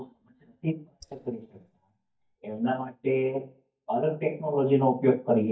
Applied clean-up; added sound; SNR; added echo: neural mask model DeepFilterNet 3.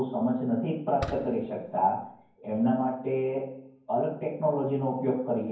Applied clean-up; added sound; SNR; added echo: none; Fireworks; 14 dB; reverberation time 0.9 s.